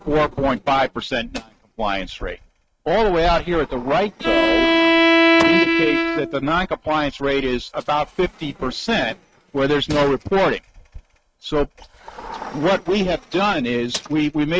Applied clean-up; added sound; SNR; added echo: neural mask model RNNoise.